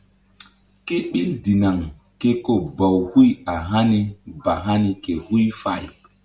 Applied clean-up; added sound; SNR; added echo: none; none; none; none.